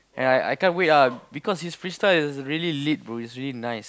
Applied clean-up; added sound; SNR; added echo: none; none; none; none.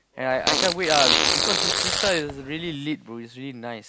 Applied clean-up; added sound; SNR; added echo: none; Fart; -4 dB; none.